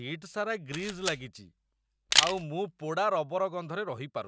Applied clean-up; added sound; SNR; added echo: none; Camera; 0 dB; none.